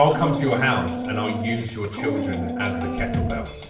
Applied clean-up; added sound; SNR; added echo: none; Dog; 5 dB; reverberation time 0.7 s.